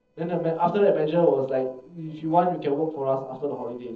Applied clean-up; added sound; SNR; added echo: neural separator model SepFormer DNS4.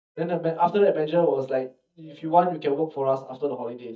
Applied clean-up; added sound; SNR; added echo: neural mask model DeepFilterNet 3.